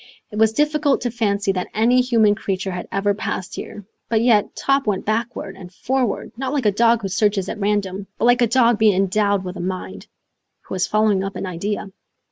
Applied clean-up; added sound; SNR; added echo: none; none; none; none.